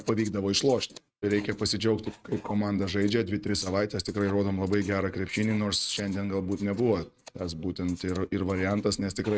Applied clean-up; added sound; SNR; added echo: neural mask model RNNoise.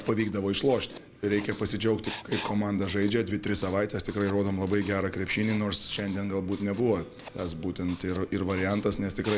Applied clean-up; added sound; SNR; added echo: none; Writing; 13 dB; none.